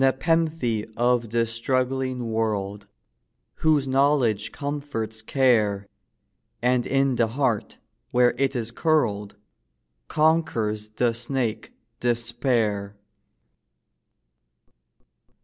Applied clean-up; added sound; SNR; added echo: none; none; none; none.